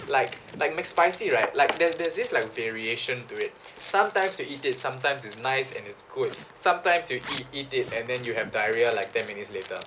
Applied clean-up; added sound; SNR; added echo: none; Zipper (clothing); 16 dB; none.